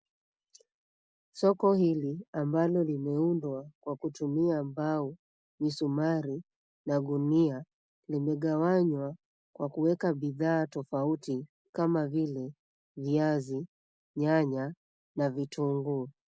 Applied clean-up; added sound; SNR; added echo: none; none; none; none.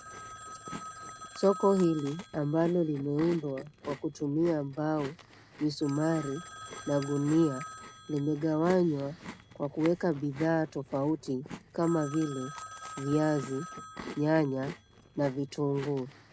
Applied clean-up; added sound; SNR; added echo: none; Telephone + Chewing, mastication; 15 dB; none.